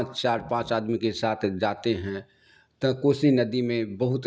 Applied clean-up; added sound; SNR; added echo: none; none; none; none.